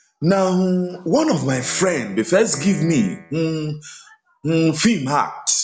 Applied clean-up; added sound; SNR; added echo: none; Piano; 17 dB; none.